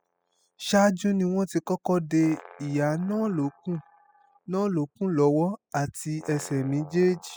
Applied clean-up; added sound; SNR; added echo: classical method spectral subtraction.